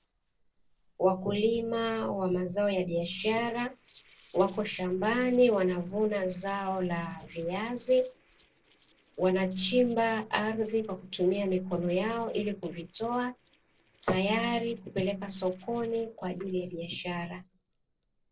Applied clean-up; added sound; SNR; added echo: neural separator model SepFormer DNS4.